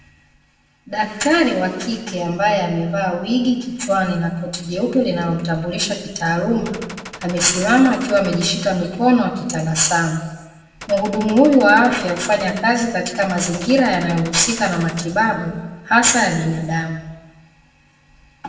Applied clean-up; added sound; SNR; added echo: none; Gunshot, gunfire; 16 dB; reverberation time 1.0 s.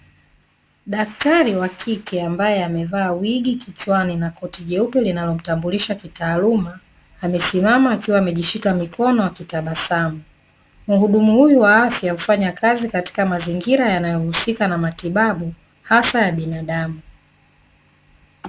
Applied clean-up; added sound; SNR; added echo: none; none; none; none.